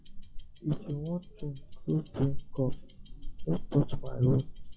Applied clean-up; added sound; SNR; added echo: classical method WPE with log-MMSE.